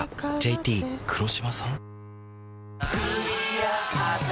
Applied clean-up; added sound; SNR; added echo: none; Bowed string instrument; 17 dB; none.